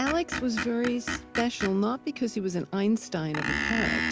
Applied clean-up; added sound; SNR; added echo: none; Screech; 5 dB; none.